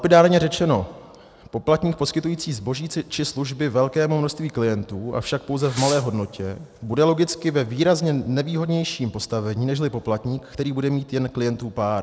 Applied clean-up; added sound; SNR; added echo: none; Fireworks; 16 dB; none.